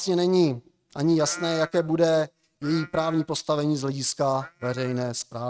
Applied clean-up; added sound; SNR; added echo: neural mask model RNNoise.